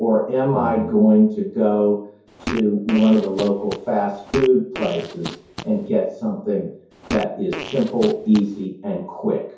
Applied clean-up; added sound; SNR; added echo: none; Fart; 13 dB; reverberation time 0.6 s.